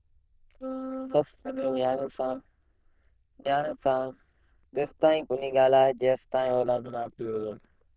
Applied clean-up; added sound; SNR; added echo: neural diffusion model UNIVERSE++.